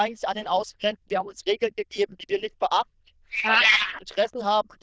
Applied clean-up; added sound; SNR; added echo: neural diffusion model UNIVERSE++.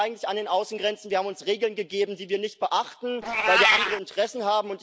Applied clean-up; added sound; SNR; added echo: none; Meow; 3 dB; none.